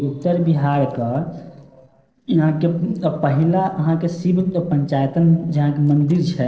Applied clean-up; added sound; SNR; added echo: neural separator model SepFormer DNS4.